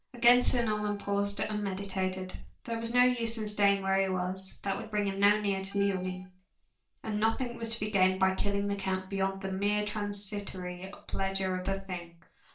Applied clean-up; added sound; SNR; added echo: neural separator model SepFormer DNS4.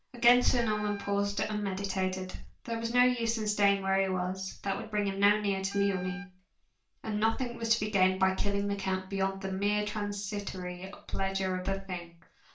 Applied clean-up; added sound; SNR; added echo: none; Wind instrument, woodwind instrument; 17 dB; reverberation time 0.3 s.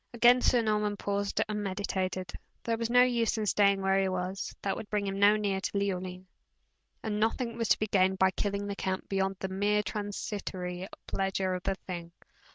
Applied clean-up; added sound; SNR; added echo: none; none; none; none.